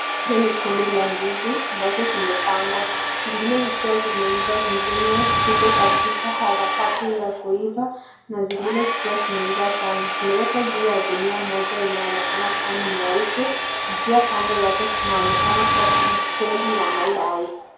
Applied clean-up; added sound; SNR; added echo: none; Domestic sounds, home sounds; -2 dB; reverberation time 0.6 s.